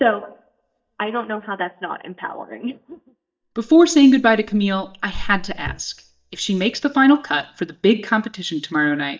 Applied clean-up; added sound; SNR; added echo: neural mask model DeepFilterNet 3.